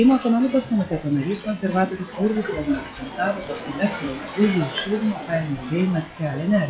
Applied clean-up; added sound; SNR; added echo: classical method log-MMSE.